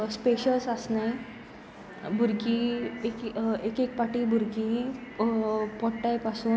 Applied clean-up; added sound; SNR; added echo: none; none; none; none.